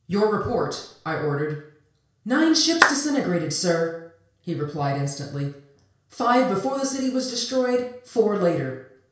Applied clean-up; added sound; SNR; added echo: none; Clapping; 2 dB; reverberation time 0.5 s.